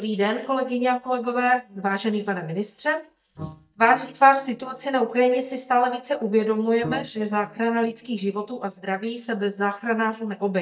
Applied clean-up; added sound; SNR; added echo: neural mask model DeepFilterNet 3.